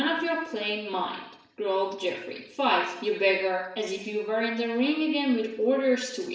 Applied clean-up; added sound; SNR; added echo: none; none; none; reverberation time 0.7 s.